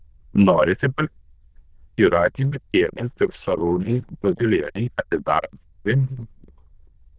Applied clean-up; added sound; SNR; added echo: neural diffusion model UNIVERSE++.